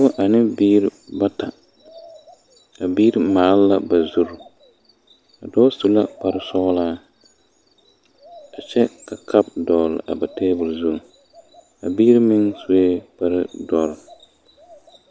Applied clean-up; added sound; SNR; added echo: none; none; none; none.